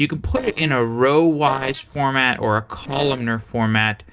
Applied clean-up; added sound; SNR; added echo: neural separator model SepFormer DNS4.